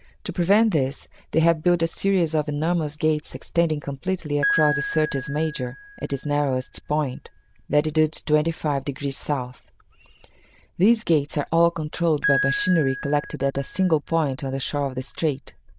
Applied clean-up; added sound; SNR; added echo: neural diffusion model UNIVERSE++.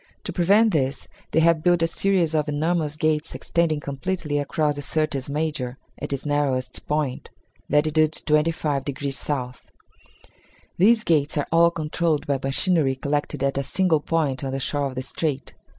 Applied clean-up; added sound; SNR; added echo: none; none; none; none.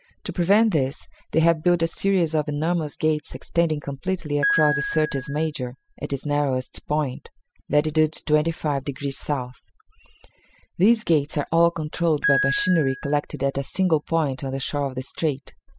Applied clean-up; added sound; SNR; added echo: classical method spectral subtraction.